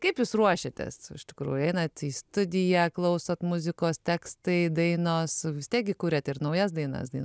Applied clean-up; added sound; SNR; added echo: none; none; none; none.